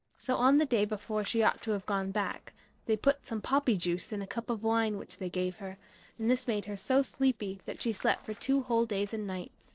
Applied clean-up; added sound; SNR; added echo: neural separator model SepFormer DNS4.